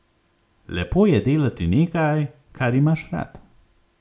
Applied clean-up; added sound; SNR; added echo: none; none; none; none.